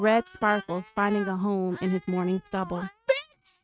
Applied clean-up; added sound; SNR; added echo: neural mask model RNNoise.